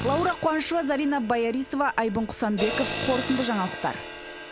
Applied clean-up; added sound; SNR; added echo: none; Crash cymbal + Tools; 9 dB; none.